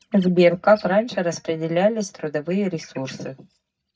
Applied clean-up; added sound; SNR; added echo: neural mask model DeepFilterNet 3.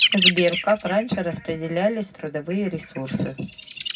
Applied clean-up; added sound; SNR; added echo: none; Bird; -1 dB; reverberation time 0.4 s.